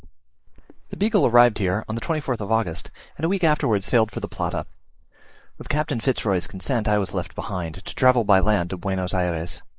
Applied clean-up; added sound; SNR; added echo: neural mask model Resemble Enhance denoiser.